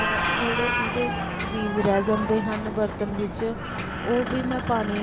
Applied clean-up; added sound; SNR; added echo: none; Ocean + Squeak; 2 dB; none.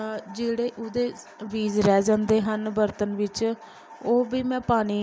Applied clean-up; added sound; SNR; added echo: none; none; none; none.